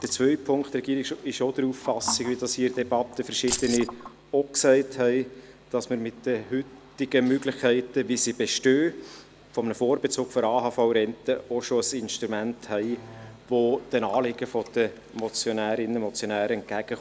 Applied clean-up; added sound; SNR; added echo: none; Keys jangling; -4 dB; none.